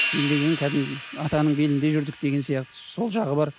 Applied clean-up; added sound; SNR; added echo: none; Hi-hat; 8 dB; none.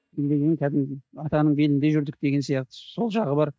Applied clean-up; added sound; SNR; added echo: neural mask model DeepFilterNet 3.